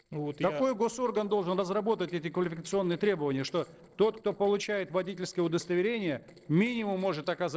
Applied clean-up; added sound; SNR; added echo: neural separator model SepFormer DNS4.